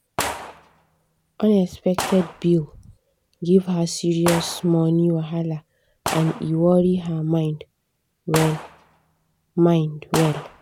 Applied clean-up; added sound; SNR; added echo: none; Gunshot, gunfire; 12 dB; none.